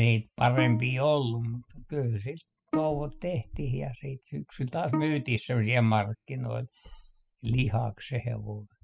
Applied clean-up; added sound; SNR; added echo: classical method spectral subtraction.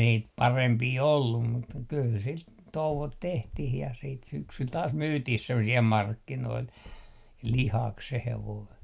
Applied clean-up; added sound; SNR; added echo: none; none; none; none.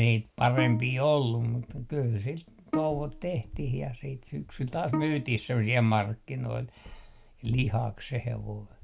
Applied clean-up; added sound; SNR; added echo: none; Bowed string instrument; 9 dB; none.